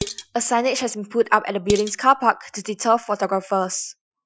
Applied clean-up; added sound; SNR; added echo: classical method Wiener filter.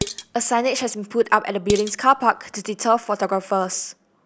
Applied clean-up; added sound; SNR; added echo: none; Dishes, pots, and pans; 11 dB; none.